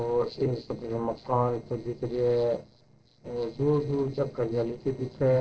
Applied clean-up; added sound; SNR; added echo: neural separator model SepFormer DNS4.